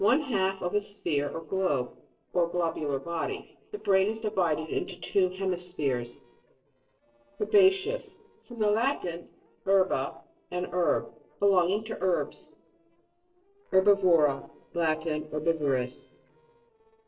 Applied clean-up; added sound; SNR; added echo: neural separator model SepFormer DNS4.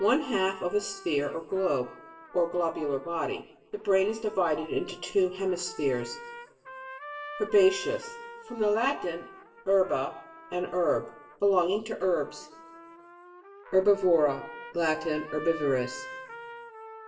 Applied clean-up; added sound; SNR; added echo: none; Trumpet; 16 dB; reverberation time 0.8 s.